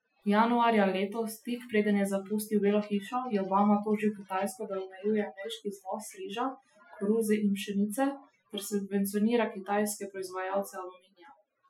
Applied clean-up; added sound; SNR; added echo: classical method Wiener filter.